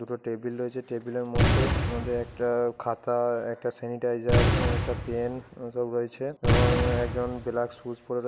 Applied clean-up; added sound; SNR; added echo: none; Boom; -3 dB; none.